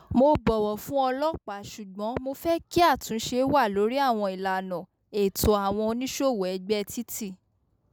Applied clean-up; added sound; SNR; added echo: none; none; none; none.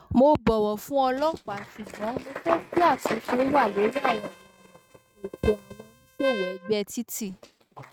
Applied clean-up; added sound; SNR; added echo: neural mask model RNNoise.